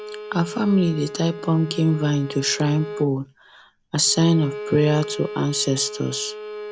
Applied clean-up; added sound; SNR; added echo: none; Bowed string instrument; 12 dB; none.